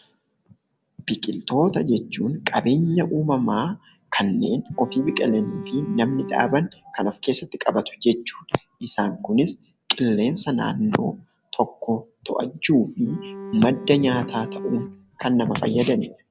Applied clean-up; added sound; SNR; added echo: none; Bowed string instrument; 12 dB; none.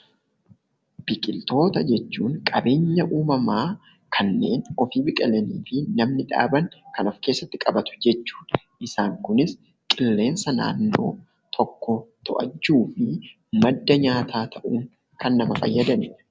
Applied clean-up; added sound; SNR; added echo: none; none; none; none.